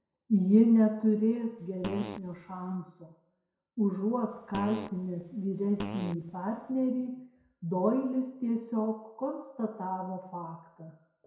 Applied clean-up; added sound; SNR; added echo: none; Fart; 12 dB; reverberation time 0.6 s.